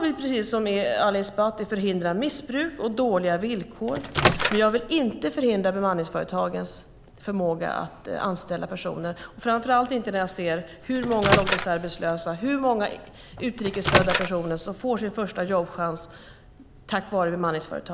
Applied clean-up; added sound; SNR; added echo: none; Microwave oven; 0 dB; none.